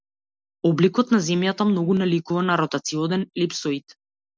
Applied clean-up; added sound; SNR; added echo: none; none; none; none.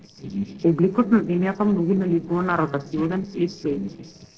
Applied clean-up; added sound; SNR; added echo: neural separator model SepFormer DNS4.